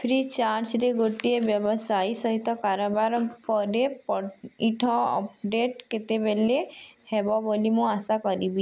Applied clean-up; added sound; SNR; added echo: none; none; none; none.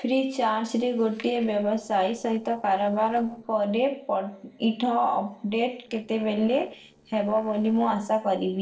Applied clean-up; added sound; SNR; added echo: neural separator model SepFormer DNS4.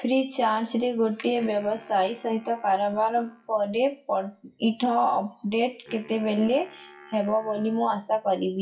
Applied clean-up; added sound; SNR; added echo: classical method WPE with log-MMSE.